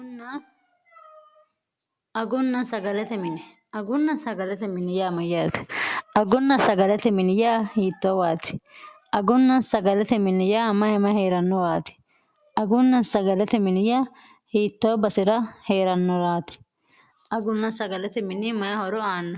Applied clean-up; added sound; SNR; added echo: none; none; none; none.